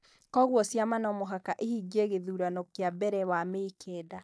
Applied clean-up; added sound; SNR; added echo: neural mask model DeepFilterNet 3.